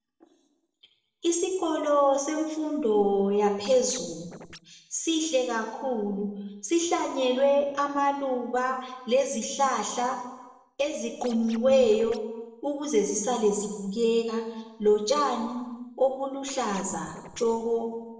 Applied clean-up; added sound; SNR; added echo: neural separator model SepFormer DNS4.